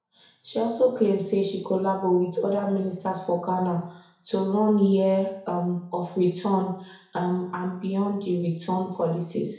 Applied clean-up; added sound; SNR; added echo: none; none; none; reverberation time 0.6 s.